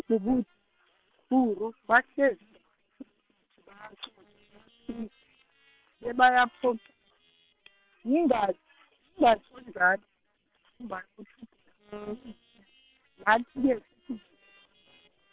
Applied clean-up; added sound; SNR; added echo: neural separator model SepFormer WHAM!.